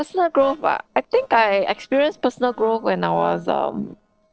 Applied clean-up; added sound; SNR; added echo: neural separator model SepFormer DNS4.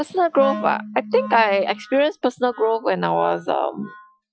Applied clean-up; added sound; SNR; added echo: classical method Wiener filter.